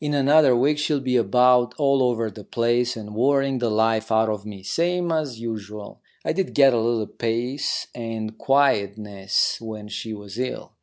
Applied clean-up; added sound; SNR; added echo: none; none; none; none.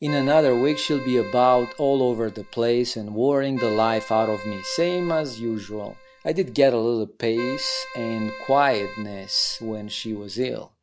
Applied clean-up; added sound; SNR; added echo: none; Keyboard (musical); 14 dB; none.